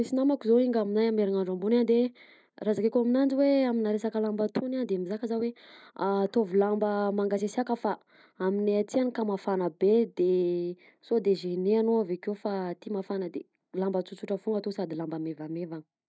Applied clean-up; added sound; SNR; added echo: none; none; none; none.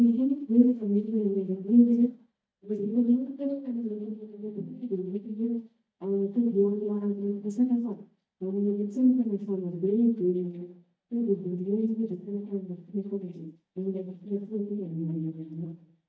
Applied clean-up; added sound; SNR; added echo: neural mask model DeepFilterNet 3.